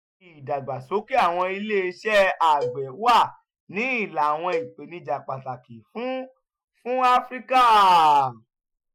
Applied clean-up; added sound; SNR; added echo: classical method Wiener filter.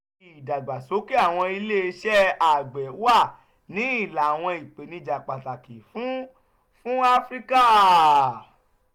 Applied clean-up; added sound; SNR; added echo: none; none; none; none.